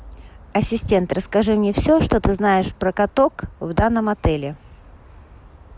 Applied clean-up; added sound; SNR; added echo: none; none; none; none.